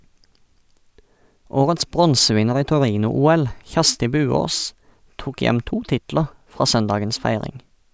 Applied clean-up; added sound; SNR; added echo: none; none; none; none.